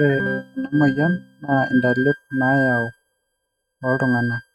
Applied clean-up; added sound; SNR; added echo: neural mask model RNNoise.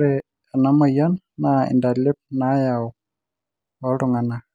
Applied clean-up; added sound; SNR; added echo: none; none; none; none.